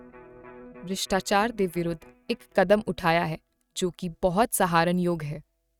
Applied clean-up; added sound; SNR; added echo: neural mask model RNNoise.